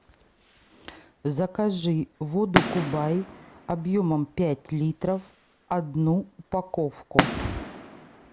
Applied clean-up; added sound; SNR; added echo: none; Fireworks; 5 dB; none.